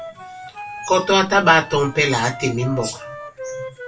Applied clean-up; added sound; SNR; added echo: none; Wind instrument, woodwind instrument; 14 dB; reverberation time 0.2 s.